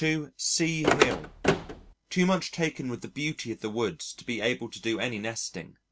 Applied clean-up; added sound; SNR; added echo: none; Car; -4 dB; none.